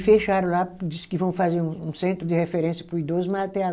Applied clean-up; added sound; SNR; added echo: none; none; none; none.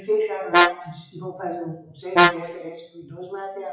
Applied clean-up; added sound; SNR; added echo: classical method WPE with log-MMSE.